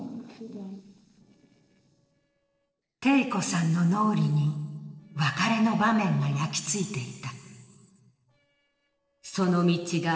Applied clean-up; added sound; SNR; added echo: neural separator model SepFormer DNS4.